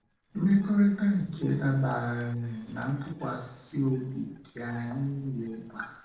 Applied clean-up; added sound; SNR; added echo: neural separator model SepFormer DNS4.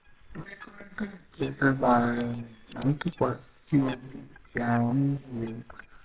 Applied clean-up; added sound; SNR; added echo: neural separator model SepFormer WHAMR!.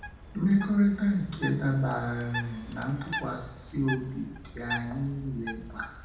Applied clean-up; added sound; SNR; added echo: none; Bird; 11 dB; reverberation time 0.8 s.